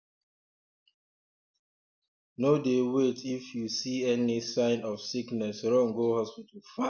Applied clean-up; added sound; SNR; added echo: none; none; none; none.